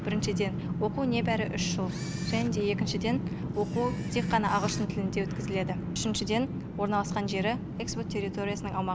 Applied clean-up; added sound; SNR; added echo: none; Bowed string instrument + Camera; 20 dB; none.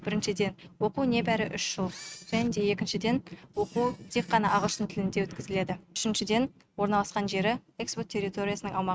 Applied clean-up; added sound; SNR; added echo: neural mask model RNNoise.